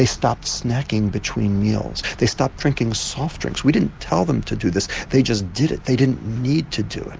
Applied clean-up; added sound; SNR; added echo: none; none; none; none.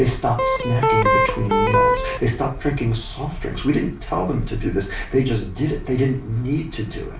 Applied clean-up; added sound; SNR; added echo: none; Electric guitar; -3 dB; reverberation time 0.3 s.